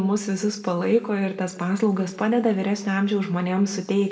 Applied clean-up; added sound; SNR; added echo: none; none; none; reverberation time 0.6 s.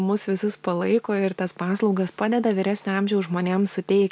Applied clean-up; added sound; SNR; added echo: none; none; none; none.